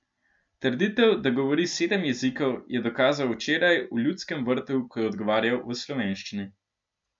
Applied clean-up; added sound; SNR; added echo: none; none; none; none.